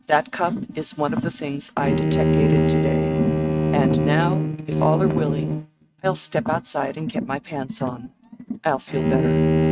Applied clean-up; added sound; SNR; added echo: neural mask model RNNoise.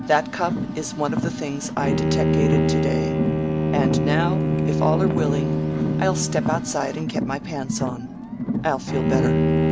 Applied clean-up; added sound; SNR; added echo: none; Car + Bowed string instrument; -5 dB; none.